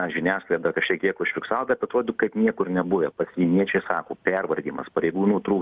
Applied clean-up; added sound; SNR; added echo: none; none; none; none.